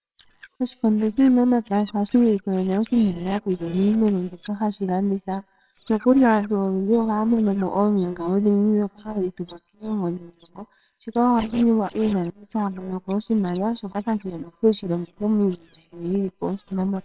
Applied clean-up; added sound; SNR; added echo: neural separator model SepFormer WHAMR!.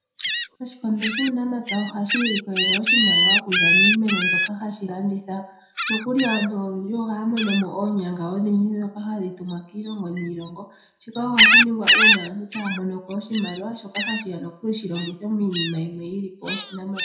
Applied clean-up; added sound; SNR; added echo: none; Gull, seagull; -2 dB; reverberation time 0.5 s.